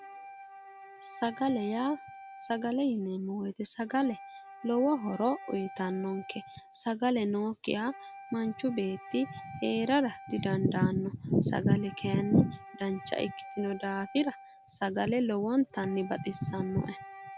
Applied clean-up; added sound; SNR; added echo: none; Wind instrument, woodwind instrument; 18 dB; none.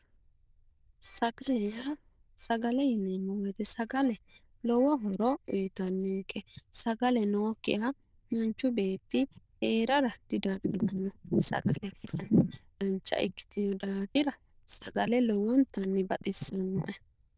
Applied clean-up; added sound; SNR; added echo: neural diffusion model UNIVERSE++.